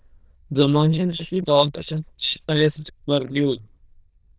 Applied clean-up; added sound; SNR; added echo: neural diffusion model UNIVERSE++.